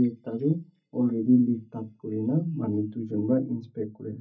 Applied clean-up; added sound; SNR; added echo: neural mask model DeepFilterNet 3.